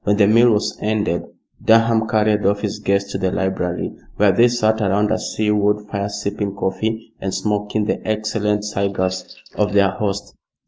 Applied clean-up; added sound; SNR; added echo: neural mask model Resemble Enhance denoiser.